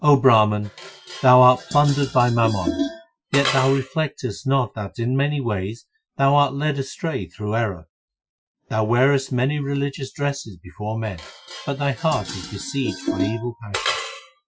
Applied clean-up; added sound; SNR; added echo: classical method Wiener filter.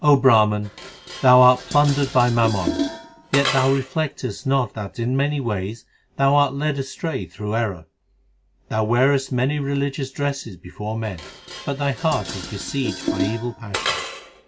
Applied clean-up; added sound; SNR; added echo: none; Dishes, pots, and pans; 11 dB; none.